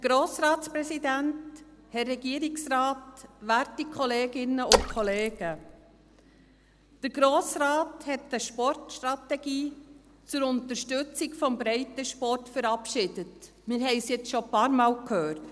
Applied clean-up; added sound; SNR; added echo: none; Splash, splatter; -1 dB; none.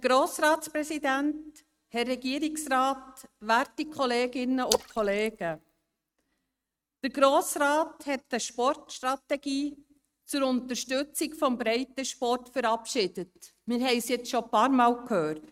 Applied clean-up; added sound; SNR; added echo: neural mask model RNNoise.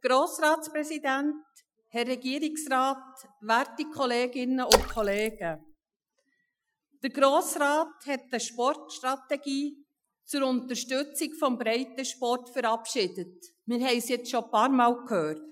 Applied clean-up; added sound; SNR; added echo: classical method Wiener filter.